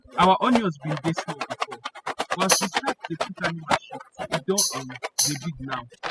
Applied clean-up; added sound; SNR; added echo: classical method spectral subtraction.